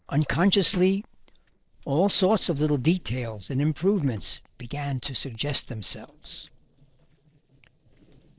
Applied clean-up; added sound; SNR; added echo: neural separator model SepFormer DNS4.